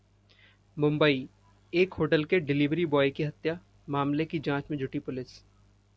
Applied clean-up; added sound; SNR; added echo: none; none; none; none.